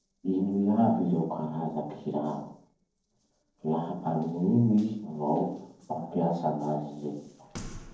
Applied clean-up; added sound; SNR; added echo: neural separator model SepFormer DNS4.